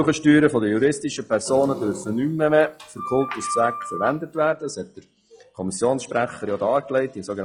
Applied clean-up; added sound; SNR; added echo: classical method log-MMSE.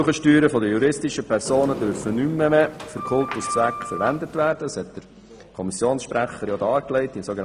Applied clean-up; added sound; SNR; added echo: none; Sliding door; 10 dB; none.